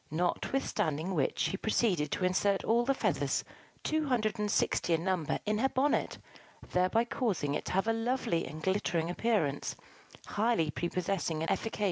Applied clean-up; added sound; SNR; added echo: none; none; none; none.